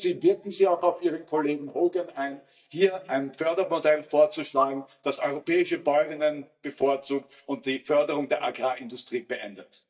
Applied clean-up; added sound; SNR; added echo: neural mask model DeepFilterNet 3.